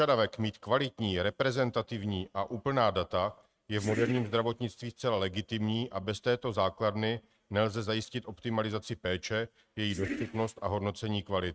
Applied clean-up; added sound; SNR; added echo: neural mask model RNNoise.